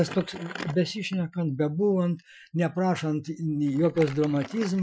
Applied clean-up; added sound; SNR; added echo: classical method Wiener filter.